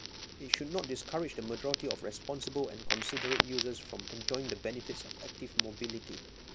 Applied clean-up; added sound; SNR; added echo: none; Crackle; 0 dB; none.